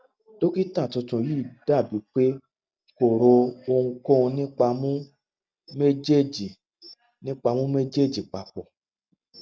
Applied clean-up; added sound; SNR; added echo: none; none; none; none.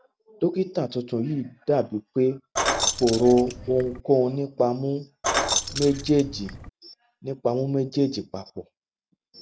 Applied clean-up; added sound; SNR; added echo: none; Keys jangling; 3 dB; none.